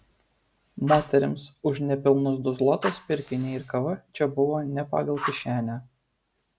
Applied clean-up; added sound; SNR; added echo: none; Fire; 13 dB; none.